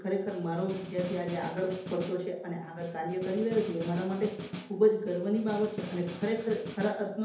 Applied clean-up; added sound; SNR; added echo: none; Snare drum; 11 dB; reverberation time 2.2 s.